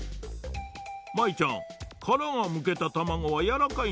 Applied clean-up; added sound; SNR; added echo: none; none; none; none.